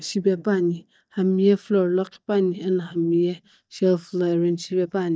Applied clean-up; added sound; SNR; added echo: neural mask model DeepFilterNet 3.